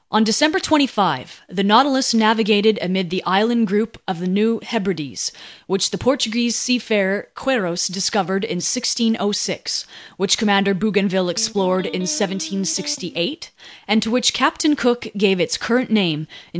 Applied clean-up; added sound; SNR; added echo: none; Electric guitar; 17 dB; none.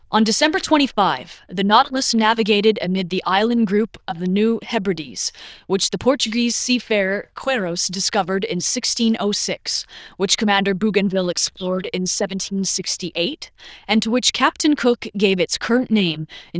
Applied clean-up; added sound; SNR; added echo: neural diffusion model UNIVERSE++.